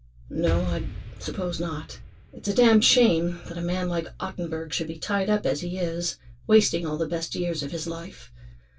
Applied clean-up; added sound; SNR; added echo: none; Explosion; 13 dB; reverberation time 0.1 s.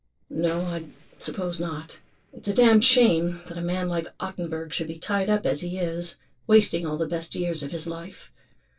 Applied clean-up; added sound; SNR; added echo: neural separator model SepFormer DNS4.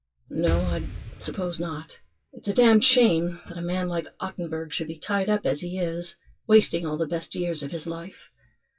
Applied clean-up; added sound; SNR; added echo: classical method WPE with log-MMSE.